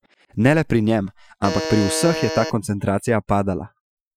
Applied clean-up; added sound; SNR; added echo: classical method Wiener filter.